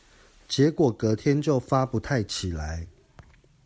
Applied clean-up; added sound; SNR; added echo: none; none; none; none.